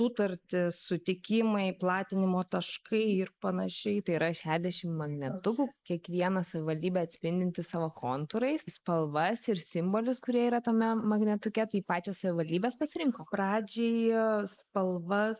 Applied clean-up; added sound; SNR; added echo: neural mask model Resemble Enhance denoiser.